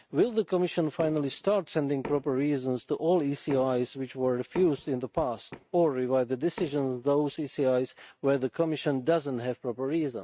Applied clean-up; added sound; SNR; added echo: neural mask model RNNoise.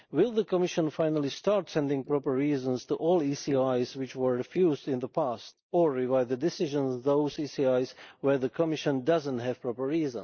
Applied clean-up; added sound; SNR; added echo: neural mask model Resemble Enhance denoiser.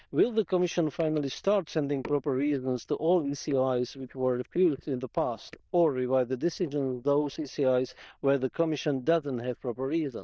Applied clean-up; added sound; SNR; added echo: neural diffusion model UNIVERSE++.